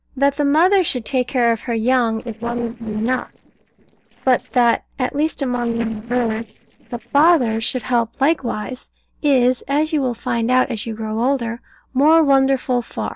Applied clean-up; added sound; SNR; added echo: neural separator model SepFormer DNS4.